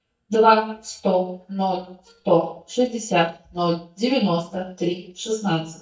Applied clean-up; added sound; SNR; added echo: neural mask model DeepFilterNet 3.